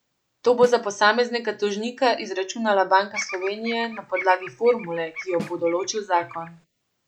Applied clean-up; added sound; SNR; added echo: none; Bird vocalization, bird call, bird song + Snare drum; 14 dB; none.